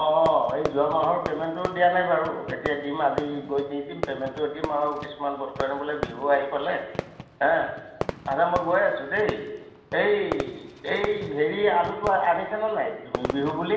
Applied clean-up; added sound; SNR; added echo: none; Fireworks; 11 dB; reverberation time 1.1 s.